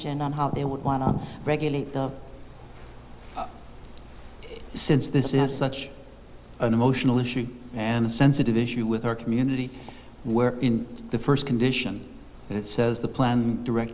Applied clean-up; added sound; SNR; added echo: none; none; none; none.